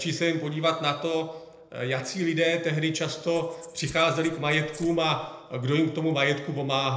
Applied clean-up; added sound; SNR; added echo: neural separator model SepFormer DNS4.